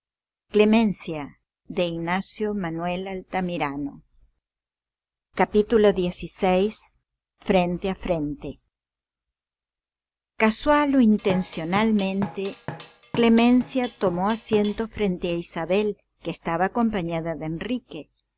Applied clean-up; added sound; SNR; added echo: none; Drum kit; 13 dB; none.